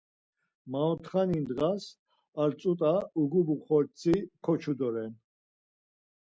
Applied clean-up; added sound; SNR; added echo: none; none; none; none.